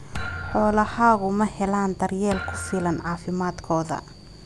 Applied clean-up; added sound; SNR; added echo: none; Thump, thud; 14 dB; none.